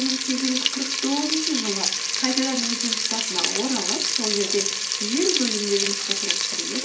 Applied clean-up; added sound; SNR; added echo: none; Frying (food); -2 dB; reverberation time 0.3 s.